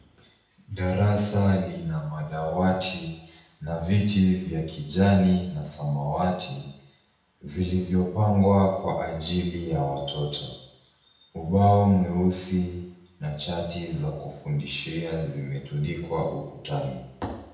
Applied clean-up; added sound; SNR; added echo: none; none; none; reverberation time 0.8 s.